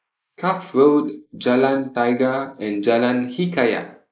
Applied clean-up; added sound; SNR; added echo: neural mask model Resemble Enhance denoiser.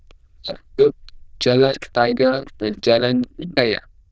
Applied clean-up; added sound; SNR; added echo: neural diffusion model UNIVERSE++.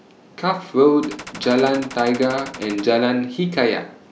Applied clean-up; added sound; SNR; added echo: none; Gunshot, gunfire; 16 dB; none.